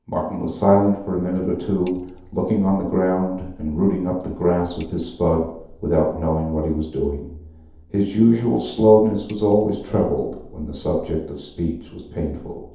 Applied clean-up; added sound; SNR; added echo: none; Bicycle bell; 19 dB; reverberation time 0.8 s.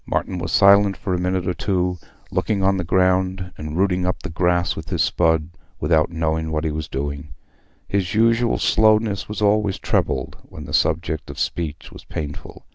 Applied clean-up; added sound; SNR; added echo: none; none; none; none.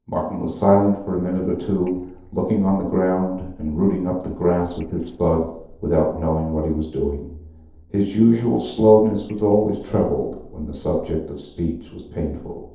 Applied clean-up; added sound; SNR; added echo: neural separator model SepFormer DNS4.